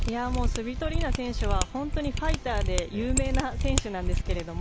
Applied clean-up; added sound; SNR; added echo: none; Mechanisms; -4 dB; none.